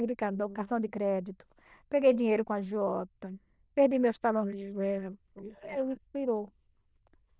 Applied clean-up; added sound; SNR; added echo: neural diffusion model UNIVERSE++.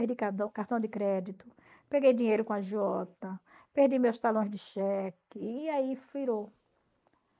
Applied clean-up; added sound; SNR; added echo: neural mask model Resemble Enhance denoiser.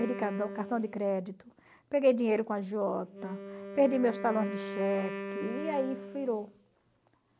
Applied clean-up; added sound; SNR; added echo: none; Wind instrument, woodwind instrument; 10 dB; none.